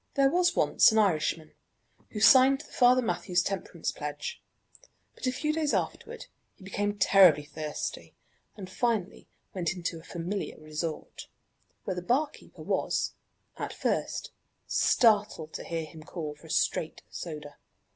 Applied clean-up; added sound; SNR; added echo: none; none; none; none.